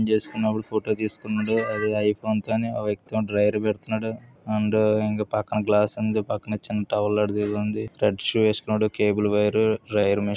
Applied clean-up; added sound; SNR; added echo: none; none; none; none.